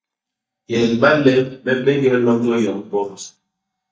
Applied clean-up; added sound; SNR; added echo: neural mask model DeepFilterNet 3.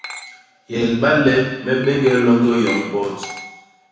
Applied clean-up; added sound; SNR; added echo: none; Glass; 17 dB; reverberation time 1.0 s.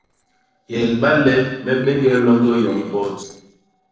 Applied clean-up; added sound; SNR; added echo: neural separator model SepFormer DNS4.